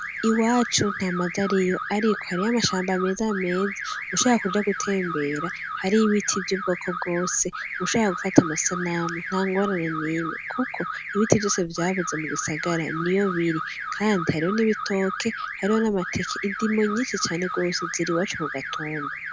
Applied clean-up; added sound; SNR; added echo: none; Alarm / Car; 7 dB; none.